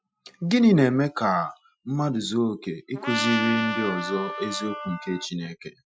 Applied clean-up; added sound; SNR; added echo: classical method Wiener filter.